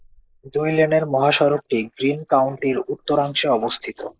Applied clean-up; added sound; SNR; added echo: neural mask model Resemble Enhance denoiser.